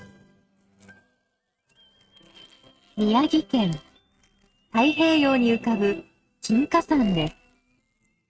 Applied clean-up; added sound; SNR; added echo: neural mask model RNNoise.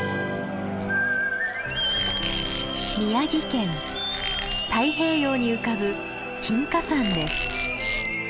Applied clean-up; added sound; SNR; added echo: none; Squeak + Crowd; 9 dB; none.